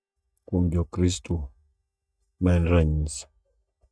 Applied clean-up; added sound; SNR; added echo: neural mask model DeepFilterNet 3.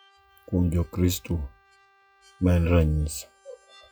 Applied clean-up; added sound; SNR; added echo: classical method log-MMSE.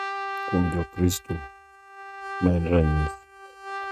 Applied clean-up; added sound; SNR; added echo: neural mask model RNNoise.